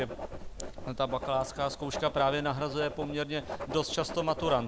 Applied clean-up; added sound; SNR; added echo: none; Writing; 8 dB; none.